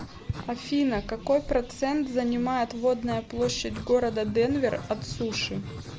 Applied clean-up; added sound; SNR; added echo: none; Writing; 12 dB; none.